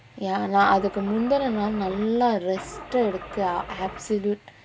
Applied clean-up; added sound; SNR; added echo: none; Engine starting / Car; 14 dB; none.